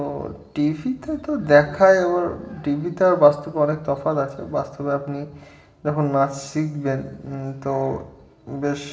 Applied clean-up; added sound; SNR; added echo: none; none; none; reverberation time 1.1 s.